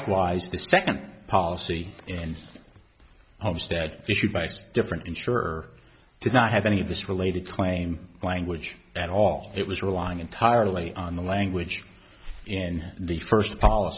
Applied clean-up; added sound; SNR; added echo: none; none; none; none.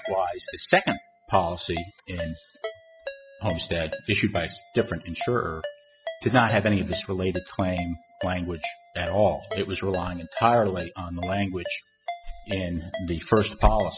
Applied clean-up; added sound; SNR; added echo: classical method spectral subtraction.